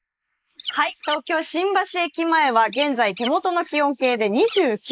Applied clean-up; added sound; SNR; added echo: neural mask model Resemble Enhance denoiser.